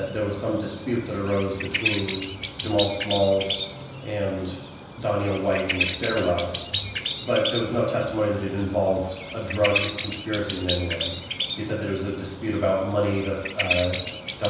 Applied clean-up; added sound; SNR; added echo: none; Bird vocalization, bird call, bird song; 6 dB; reverberation time 0.9 s.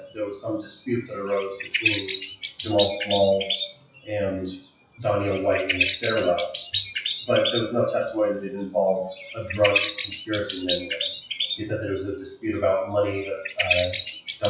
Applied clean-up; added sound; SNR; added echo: classical method WPE with log-MMSE.